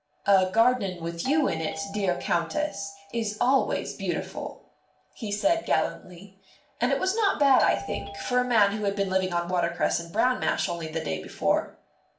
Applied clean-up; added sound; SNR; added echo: none; Doorbell; 13 dB; reverberation time 0.4 s.